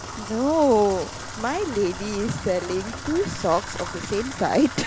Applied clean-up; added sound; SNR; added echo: none; Bathtub (filling or washing) / Water tap, faucet; 10 dB; none.